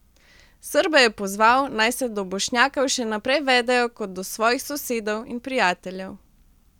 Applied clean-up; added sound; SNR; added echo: none; none; none; none.